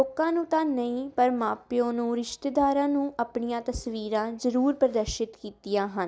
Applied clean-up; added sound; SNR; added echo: none; none; none; none.